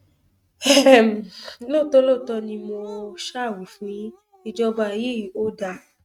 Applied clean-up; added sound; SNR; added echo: neural mask model RNNoise.